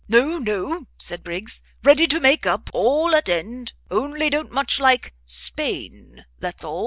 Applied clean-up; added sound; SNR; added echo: none; none; none; none.